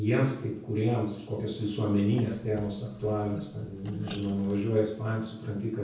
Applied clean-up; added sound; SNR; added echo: none; Squeak; 19 dB; reverberation time 0.6 s.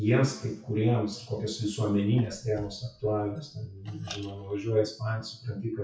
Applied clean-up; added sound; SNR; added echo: classical method WPE with log-MMSE.